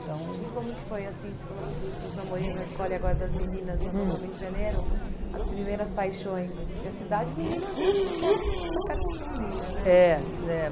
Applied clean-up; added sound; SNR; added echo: none; Race car, auto racing / Accelerating, revving, vroom; 0 dB; none.